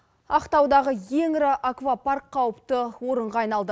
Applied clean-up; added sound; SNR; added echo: none; none; none; none.